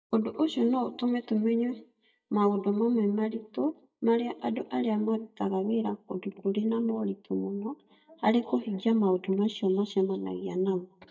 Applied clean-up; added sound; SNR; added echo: neural mask model DeepFilterNet 3.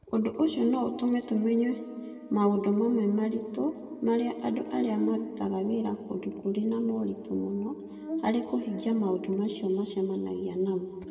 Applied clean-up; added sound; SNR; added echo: none; Buzz; 14 dB; reverberation time 1.9 s.